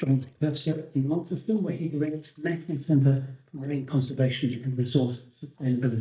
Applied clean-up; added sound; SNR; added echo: neural mask model DeepFilterNet 3.